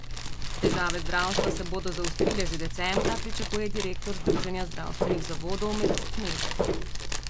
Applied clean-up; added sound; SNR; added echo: none; Fire + Walk, footsteps; -5 dB; none.